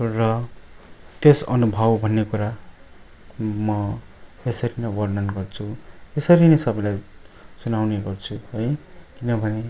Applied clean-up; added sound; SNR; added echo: none; none; none; none.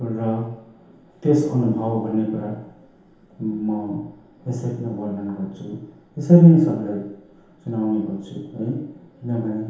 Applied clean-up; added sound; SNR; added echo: none; none; none; reverberation time 0.8 s.